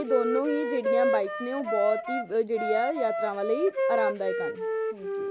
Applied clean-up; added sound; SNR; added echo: none; Wind instrument, woodwind instrument; 0 dB; none.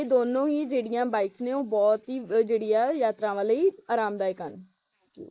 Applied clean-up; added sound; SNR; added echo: neural mask model Resemble Enhance denoiser.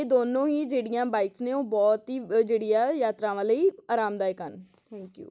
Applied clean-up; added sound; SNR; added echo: none; none; none; none.